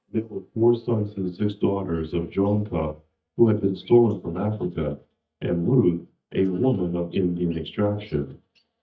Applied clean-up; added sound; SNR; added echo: neural mask model DeepFilterNet 3.